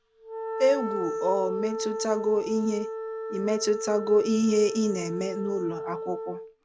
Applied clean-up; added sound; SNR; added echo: none; Wind instrument, woodwind instrument; 6 dB; none.